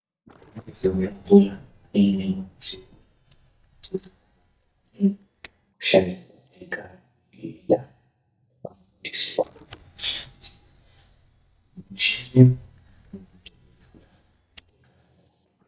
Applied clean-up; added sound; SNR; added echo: neural mask model DeepFilterNet 3.